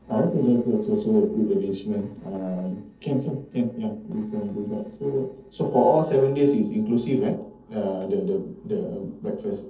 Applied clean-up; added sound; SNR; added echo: neural separator model SepFormer DNS4.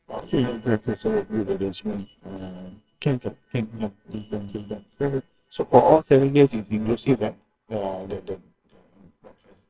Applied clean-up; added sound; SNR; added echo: neural separator model SepFormer WHAMR!.